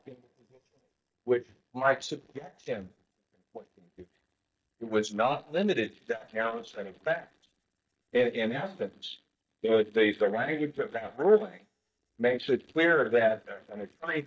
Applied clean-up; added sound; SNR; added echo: neural mask model DeepFilterNet 3.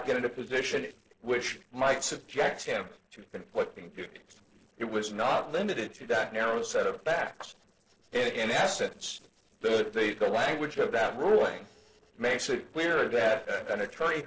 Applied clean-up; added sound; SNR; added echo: neural separator model SepFormer DNS4.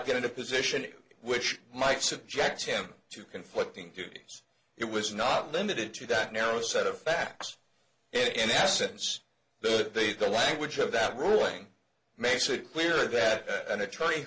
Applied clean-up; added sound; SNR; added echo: none; none; none; none.